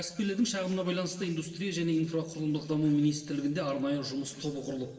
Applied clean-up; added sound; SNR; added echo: neural separator model SepFormer DNS4.